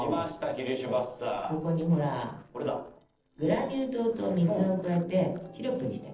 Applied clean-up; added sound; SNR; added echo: neural separator model SepFormer DNS4.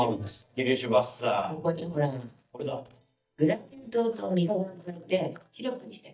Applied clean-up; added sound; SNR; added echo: neural mask model DeepFilterNet 3.